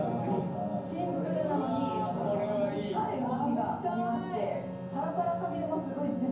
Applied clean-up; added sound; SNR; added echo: none; Wind instrument, woodwind instrument; 11 dB; reverberation time 0.9 s.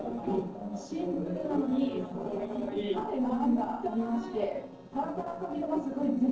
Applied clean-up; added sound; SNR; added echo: neural separator model SepFormer DNS4.